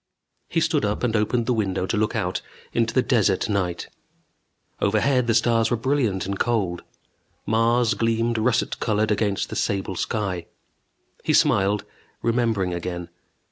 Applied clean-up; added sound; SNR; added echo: none; none; none; none.